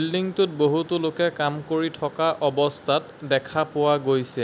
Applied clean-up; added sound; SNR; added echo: none; none; none; none.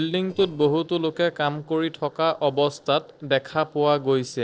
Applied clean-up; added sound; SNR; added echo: neural separator model SepFormer DNS4.